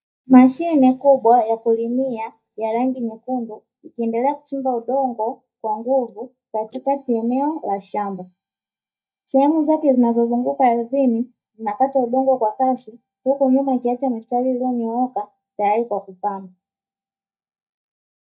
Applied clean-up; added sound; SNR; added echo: neural mask model DeepFilterNet 3.